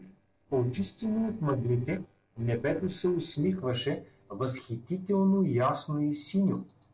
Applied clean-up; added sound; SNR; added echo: neural separator model SepFormer DNS4.